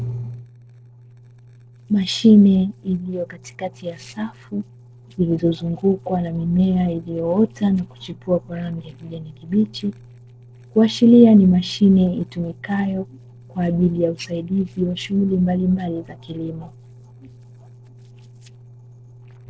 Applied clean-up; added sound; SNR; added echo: neural separator model SepFormer DNS4.